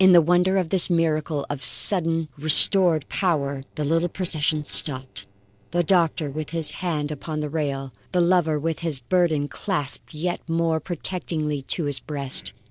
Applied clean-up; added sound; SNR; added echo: neural separator model SepFormer DNS4.